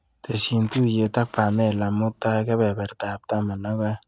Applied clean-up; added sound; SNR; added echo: neural mask model DeepFilterNet 3.